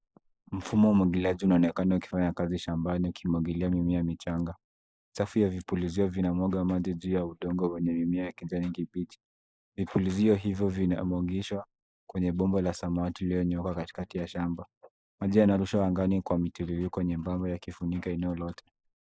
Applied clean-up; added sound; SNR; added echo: neural mask model Resemble Enhance denoiser.